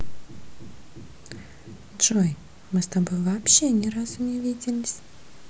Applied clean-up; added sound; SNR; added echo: none; none; none; none.